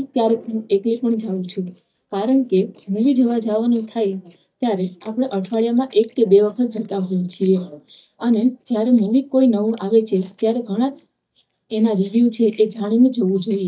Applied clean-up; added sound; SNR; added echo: neural mask model DeepFilterNet 3.